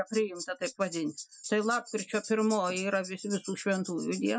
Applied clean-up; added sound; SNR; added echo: classical method Wiener filter.